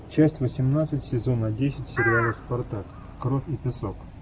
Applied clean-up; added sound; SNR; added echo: none; Crow; 6 dB; none.